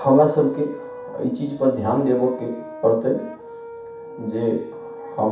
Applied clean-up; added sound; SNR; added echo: none; Brass instrument; 15 dB; reverberation time 0.7 s.